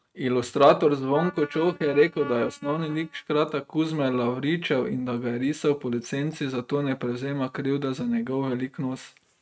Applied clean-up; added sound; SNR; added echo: neural mask model RNNoise.